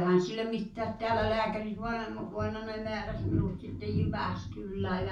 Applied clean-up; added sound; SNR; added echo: none; none; none; reverberation time 0.3 s.